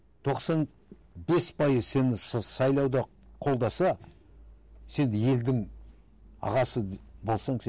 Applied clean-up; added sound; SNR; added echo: none; none; none; none.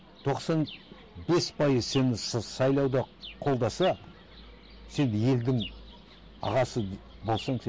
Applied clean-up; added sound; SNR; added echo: none; Chirp, tweet; 19 dB; none.